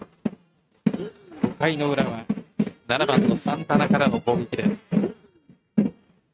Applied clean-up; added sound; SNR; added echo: neural mask model RNNoise.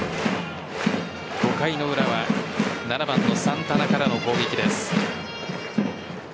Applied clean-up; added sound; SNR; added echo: none; none; none; none.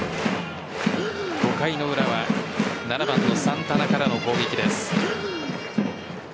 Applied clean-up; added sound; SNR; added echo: none; Breathing; 11 dB; none.